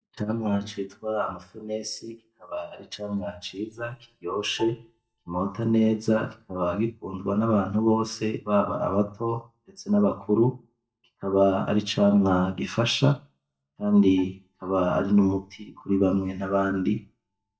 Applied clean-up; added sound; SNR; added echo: neural mask model DeepFilterNet 3.